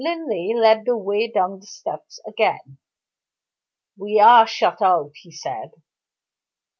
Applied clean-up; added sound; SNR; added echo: none; none; none; none.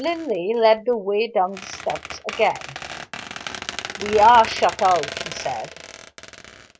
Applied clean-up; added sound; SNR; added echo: none; Squeak; 13 dB; none.